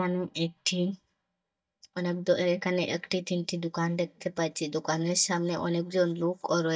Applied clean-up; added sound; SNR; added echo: neural mask model DeepFilterNet 3.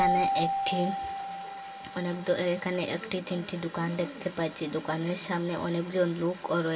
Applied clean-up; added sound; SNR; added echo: none; Keyboard (musical); 4 dB; reverberation time 0.1 s.